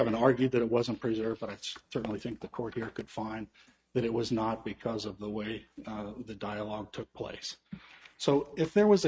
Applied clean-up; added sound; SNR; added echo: neural mask model RNNoise.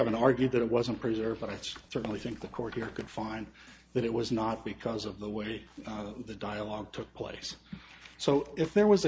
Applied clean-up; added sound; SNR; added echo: none; Walk, footsteps; 20 dB; none.